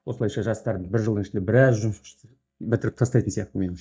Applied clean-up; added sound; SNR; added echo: neural mask model DeepFilterNet 3.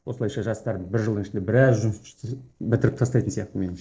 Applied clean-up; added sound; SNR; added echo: neural separator model SepFormer DNS4.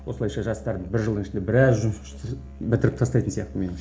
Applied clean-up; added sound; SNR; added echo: none; Musical instrument; 16 dB; reverberation time 0.4 s.